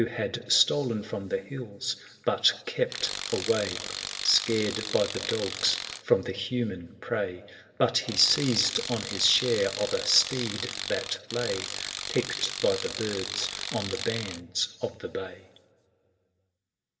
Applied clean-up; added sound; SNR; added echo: none; Tools; 6 dB; reverberation time 1.9 s.